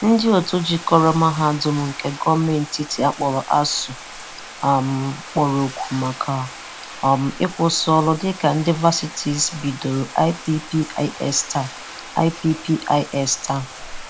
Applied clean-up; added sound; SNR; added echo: none; Bathtub (filling or washing); 15 dB; none.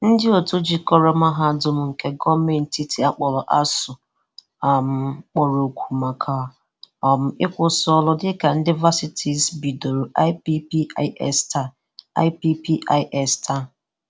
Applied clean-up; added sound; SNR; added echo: none; none; none; none.